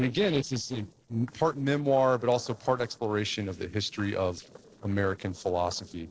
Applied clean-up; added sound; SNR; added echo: neural separator model SepFormer DNS4.